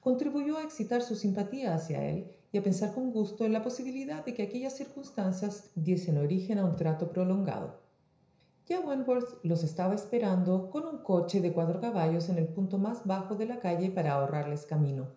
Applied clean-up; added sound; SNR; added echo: none; none; none; reverberation time 0.5 s.